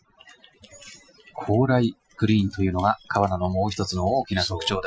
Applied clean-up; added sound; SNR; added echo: classical method Wiener filter.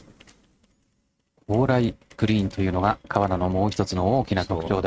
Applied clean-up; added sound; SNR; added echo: neural mask model RNNoise.